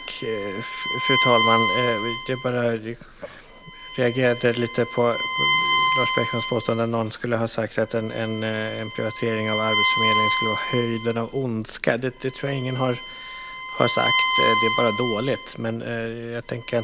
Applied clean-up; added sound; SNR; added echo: none; Bowed string instrument; 1 dB; none.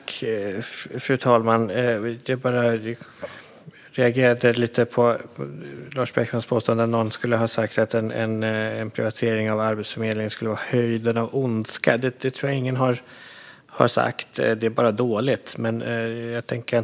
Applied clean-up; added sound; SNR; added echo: none; none; none; none.